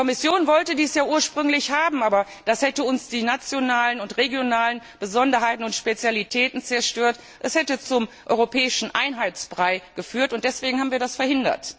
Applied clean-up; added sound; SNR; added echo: none; none; none; none.